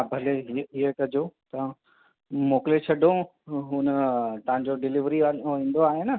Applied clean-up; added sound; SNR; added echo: none; none; none; none.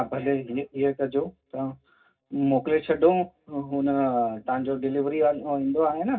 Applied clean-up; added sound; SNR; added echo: none; none; none; reverberation time 0.4 s.